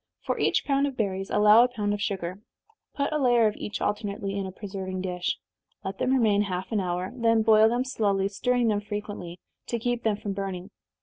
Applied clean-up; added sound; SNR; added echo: none; none; none; none.